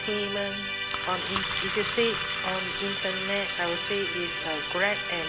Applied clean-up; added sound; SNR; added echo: none; Musical instrument + Engine; 0 dB; none.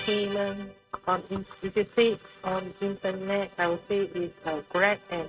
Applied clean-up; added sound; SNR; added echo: neural mask model RNNoise.